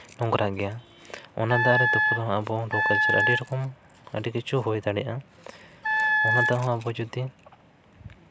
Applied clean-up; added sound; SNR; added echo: none; Wind instrument, woodwind instrument; -4 dB; none.